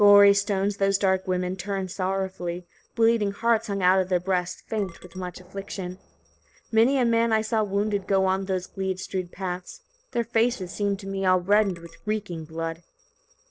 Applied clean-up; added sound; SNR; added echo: neural separator model SepFormer DNS4.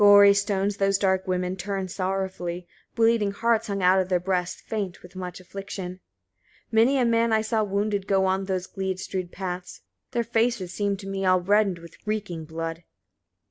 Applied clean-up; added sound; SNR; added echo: none; none; none; none.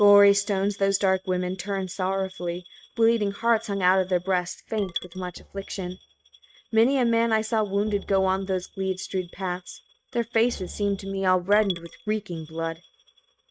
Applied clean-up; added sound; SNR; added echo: neural mask model RNNoise.